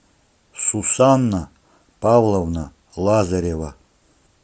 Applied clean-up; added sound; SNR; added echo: none; none; none; none.